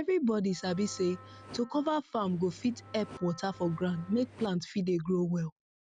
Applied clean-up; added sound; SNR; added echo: none; Engine + Wind instrument, woodwind instrument; 19 dB; none.